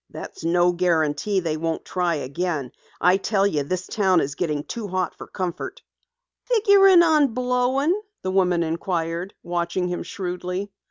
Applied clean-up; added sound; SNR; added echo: none; none; none; none.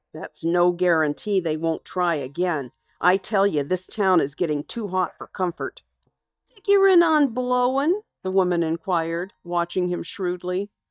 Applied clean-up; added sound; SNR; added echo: neural mask model DeepFilterNet 3.